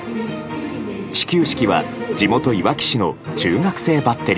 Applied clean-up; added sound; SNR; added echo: none; none; none; none.